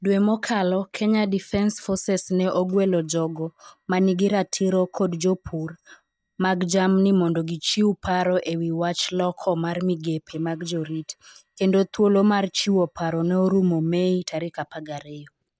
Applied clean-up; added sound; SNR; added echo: neural mask model DeepFilterNet 3.